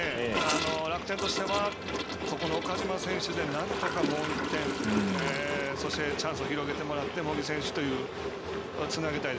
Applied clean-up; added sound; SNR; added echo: none; Toilet flush / Gurgling; 6 dB; none.